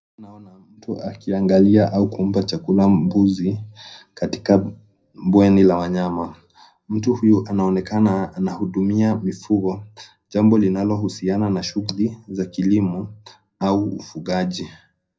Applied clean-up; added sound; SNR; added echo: none; none; none; reverberation time 0.4 s.